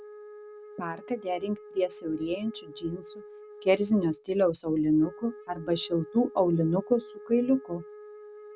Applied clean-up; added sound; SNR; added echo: none; Wind instrument, woodwind instrument; 17 dB; none.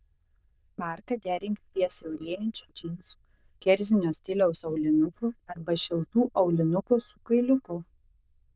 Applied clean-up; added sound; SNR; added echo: neural diffusion model UNIVERSE++.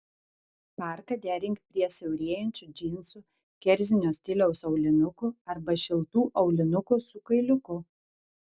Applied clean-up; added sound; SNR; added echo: none; none; none; none.